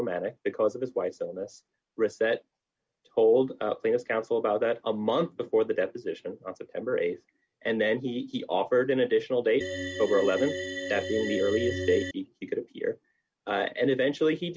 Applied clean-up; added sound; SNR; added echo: none; Organ; 5 dB; none.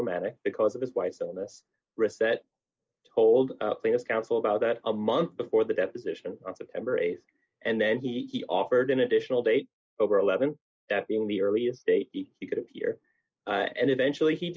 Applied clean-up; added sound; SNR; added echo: neural mask model Resemble Enhance denoiser.